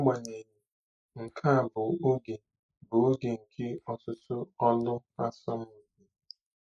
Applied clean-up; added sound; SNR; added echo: neural mask model Resemble Enhance denoiser.